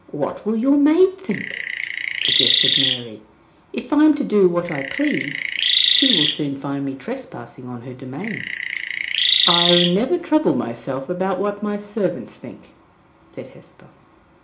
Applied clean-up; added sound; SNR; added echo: none; Chirp, tweet; -3 dB; reverberation time 0.4 s.